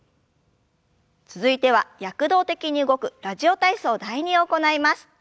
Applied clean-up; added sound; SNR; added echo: none; none; none; none.